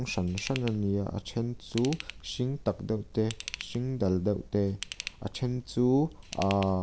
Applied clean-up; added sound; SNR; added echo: none; Ratchet, pawl / Tools; 16 dB; none.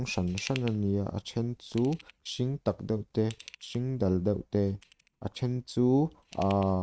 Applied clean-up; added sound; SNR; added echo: neural mask model RNNoise.